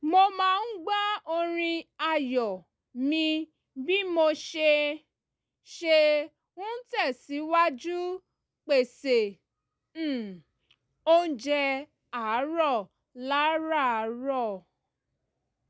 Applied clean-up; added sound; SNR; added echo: none; none; none; none.